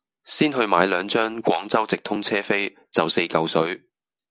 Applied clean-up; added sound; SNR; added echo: none; none; none; none.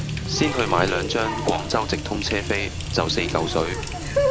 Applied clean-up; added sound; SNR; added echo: none; Water tap, faucet; 1 dB; none.